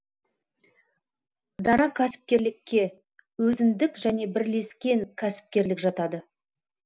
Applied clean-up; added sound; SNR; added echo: none; none; none; none.